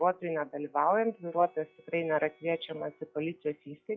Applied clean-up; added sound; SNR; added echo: classical method log-MMSE.